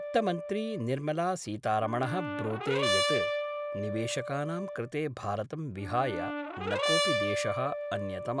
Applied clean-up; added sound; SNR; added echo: none; Brass instrument; 1 dB; none.